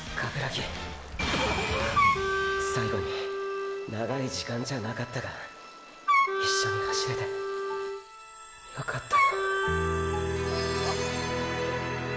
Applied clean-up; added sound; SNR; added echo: none; Wind instrument, woodwind instrument; -4 dB; none.